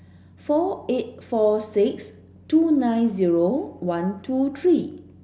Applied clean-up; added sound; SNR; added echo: none; none; none; none.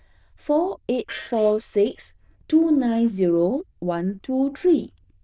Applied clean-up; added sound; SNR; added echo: neural diffusion model UNIVERSE++.